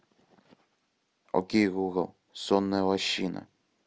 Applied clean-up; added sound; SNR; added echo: none; none; none; none.